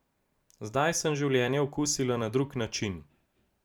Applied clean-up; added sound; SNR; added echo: none; none; none; none.